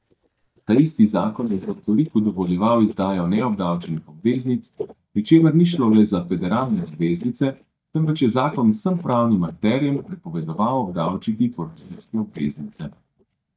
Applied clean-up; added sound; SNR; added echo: neural mask model DeepFilterNet 3.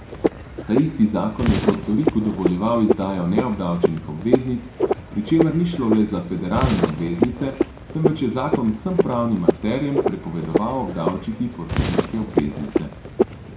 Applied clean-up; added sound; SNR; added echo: none; Frog; 1 dB; reverberation time 0.5 s.